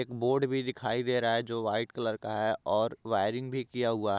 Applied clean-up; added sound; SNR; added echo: none; none; none; none.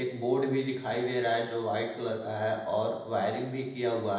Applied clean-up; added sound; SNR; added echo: none; none; none; reverberation time 0.9 s.